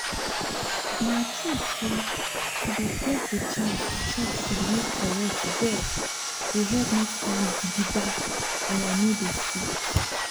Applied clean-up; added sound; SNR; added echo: none; Sawing + Scratching (performance technique); -1 dB; none.